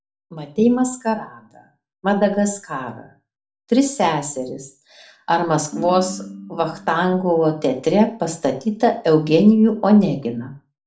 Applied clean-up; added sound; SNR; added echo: none; Ringtone; 15 dB; reverberation time 0.4 s.